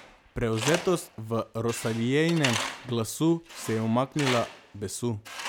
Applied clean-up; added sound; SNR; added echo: none; Tools; 9 dB; none.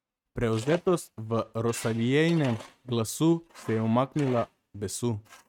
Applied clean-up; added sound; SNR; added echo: neural mask model RNNoise.